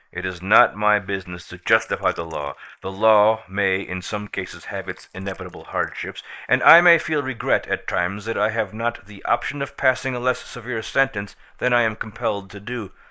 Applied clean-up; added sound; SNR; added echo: neural mask model Resemble Enhance denoiser.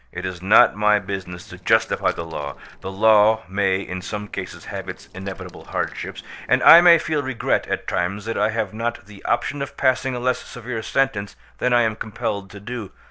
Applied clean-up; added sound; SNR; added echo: neural separator model SepFormer DNS4.